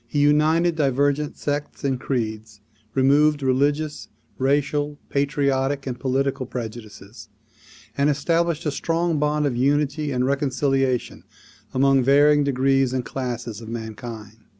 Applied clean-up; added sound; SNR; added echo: none; none; none; none.